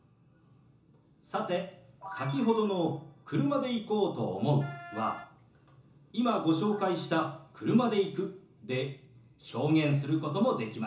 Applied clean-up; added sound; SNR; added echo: none; Wind instrument, woodwind instrument; 16 dB; reverberation time 0.7 s.